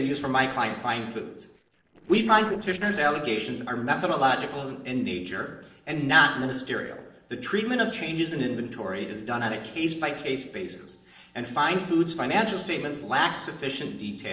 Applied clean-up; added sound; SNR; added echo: neural separator model SepFormer DNS4.